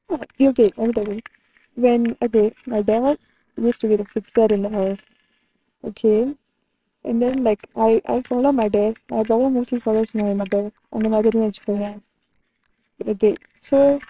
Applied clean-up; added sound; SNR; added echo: neural separator model SepFormer WHAMR!.